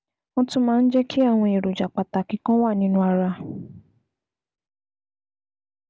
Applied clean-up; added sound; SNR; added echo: none; none; none; none.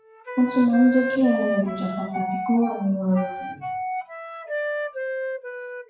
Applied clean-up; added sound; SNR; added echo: classical method WPE with log-MMSE.